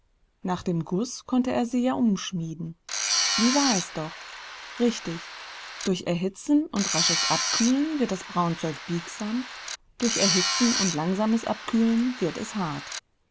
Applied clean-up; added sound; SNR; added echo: none; Tools; 3 dB; none.